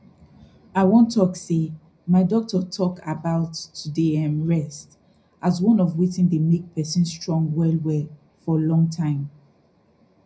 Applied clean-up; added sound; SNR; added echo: none; none; none; reverberation time 0.3 s.